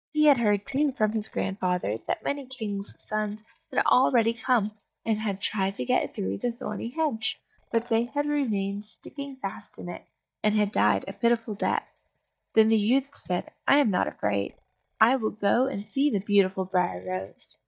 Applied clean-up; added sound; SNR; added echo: neural mask model DeepFilterNet 3.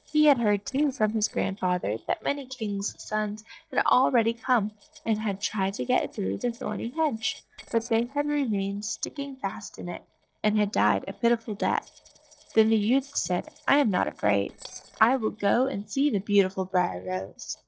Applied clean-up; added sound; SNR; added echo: neural separator model SepFormer DNS4.